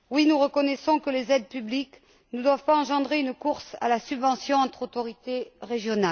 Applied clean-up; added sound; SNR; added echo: none; none; none; none.